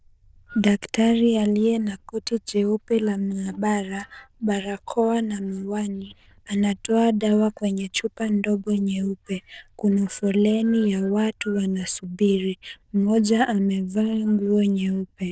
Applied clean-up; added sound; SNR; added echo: neural diffusion model UNIVERSE++.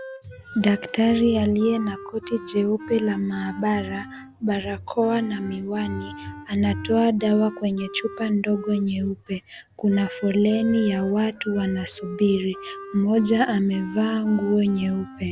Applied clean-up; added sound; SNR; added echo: none; Wind instrument, woodwind instrument; 15 dB; none.